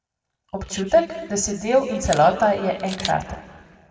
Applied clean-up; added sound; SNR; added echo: none; Camera; 15 dB; reverberation time 1.7 s.